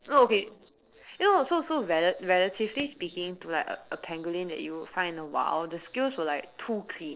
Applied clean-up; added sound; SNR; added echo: neural separator model SepFormer DNS4.